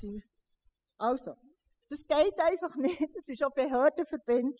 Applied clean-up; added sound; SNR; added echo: classical method spectral subtraction.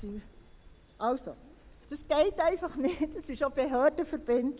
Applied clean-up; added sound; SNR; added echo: none; Stream; 20 dB; none.